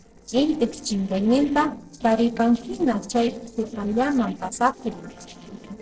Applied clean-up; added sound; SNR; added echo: neural separator model SepFormer DNS4.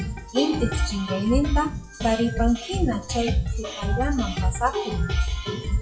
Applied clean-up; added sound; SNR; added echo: classical method WPE with log-MMSE.